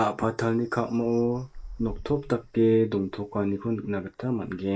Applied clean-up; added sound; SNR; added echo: neural mask model Resemble Enhance denoiser.